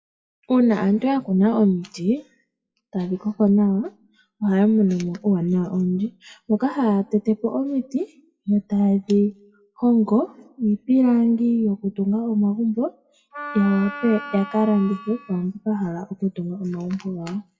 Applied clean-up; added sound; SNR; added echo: classical method WPE with log-MMSE.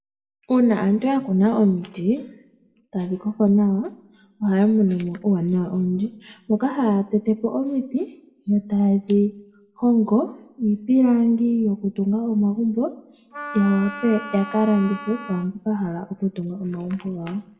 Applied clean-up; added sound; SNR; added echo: none; Wind instrument, woodwind instrument; 13 dB; reverberation time 0.5 s.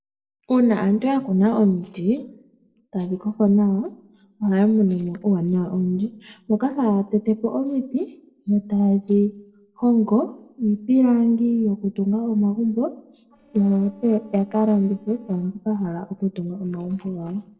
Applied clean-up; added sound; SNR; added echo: neural separator model SepFormer DNS4.